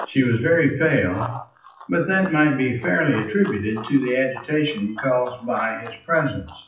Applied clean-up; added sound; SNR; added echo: classical method WPE with log-MMSE.